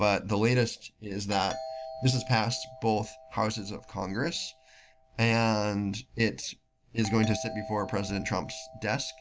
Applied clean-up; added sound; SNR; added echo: none; Doorbell; 15 dB; none.